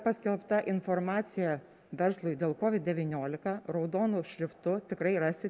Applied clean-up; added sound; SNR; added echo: none; none; none; none.